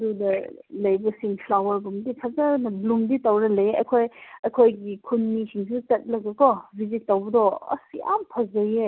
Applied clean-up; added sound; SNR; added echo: none; none; none; none.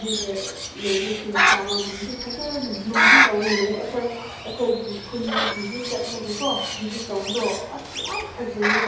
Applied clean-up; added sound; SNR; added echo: none; Bird; -3 dB; reverberation time 0.8 s.